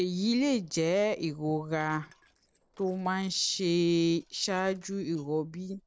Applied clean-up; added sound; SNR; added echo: neural separator model SepFormer DNS4.